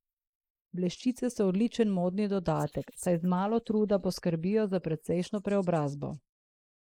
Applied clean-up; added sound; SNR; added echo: neural mask model Resemble Enhance denoiser.